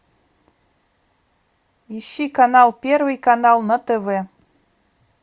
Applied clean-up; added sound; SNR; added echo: none; none; none; none.